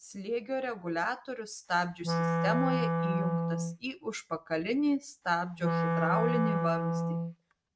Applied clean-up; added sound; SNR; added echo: neural mask model RNNoise.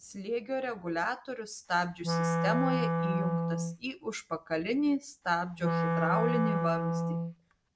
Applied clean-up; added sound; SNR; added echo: none; Wind instrument, woodwind instrument; -2 dB; none.